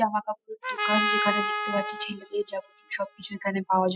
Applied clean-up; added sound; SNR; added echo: classical method spectral subtraction.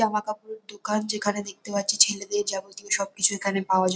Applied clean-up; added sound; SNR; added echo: none; none; none; none.